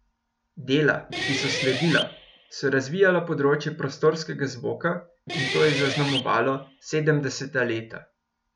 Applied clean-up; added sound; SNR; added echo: none; Guitar; 6 dB; none.